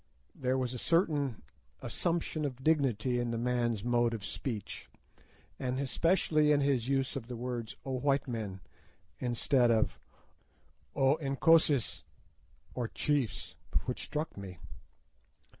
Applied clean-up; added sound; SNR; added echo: none; none; none; none.